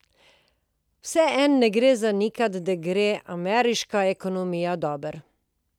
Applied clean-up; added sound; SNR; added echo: none; none; none; none.